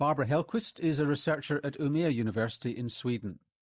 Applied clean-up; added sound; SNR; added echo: neural mask model Resemble Enhance denoiser.